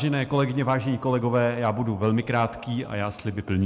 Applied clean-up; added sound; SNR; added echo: none; none; none; none.